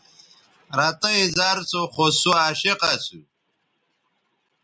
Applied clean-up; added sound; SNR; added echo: none; none; none; none.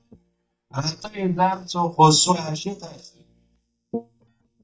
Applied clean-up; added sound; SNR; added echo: neural mask model DeepFilterNet 3.